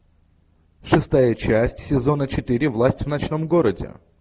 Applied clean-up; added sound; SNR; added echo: none; none; none; none.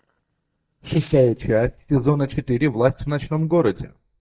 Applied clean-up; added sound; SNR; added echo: neural mask model DeepFilterNet 3.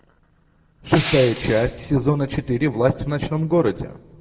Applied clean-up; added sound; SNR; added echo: none; Crushing; 12 dB; reverberation time 1.9 s.